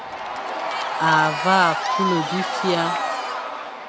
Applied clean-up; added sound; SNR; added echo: none; Crowd / Cheering; 2 dB; none.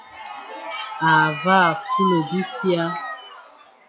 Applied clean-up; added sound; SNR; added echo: classical method log-MMSE.